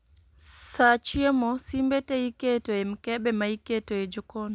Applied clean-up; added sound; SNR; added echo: none; none; none; none.